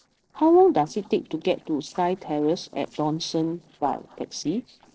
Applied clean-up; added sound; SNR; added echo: neural separator model SepFormer DNS4.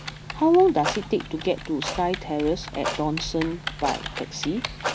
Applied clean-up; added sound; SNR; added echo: none; Clock + Typing; 8 dB; none.